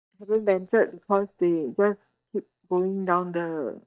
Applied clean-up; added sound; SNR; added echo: neural mask model DeepFilterNet 3.